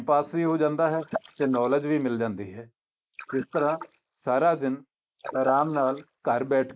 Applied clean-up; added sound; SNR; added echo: neural mask model Resemble Enhance denoiser.